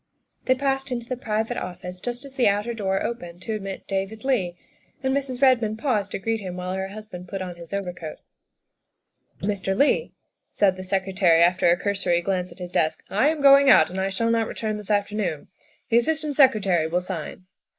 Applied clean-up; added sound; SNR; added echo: neural mask model Resemble Enhance denoiser.